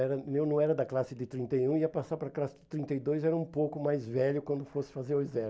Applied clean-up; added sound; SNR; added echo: none; none; none; none.